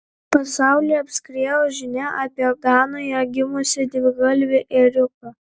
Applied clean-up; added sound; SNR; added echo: none; none; none; none.